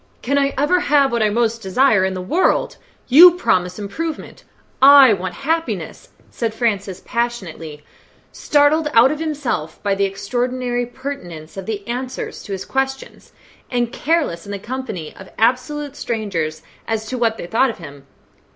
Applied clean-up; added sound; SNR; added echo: none; none; none; none.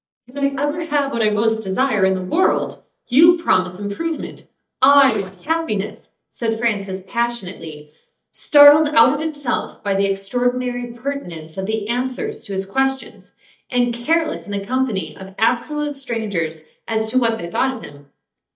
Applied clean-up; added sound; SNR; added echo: neural mask model DeepFilterNet 3.